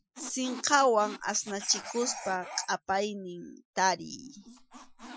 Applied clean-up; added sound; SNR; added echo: classical method Wiener filter.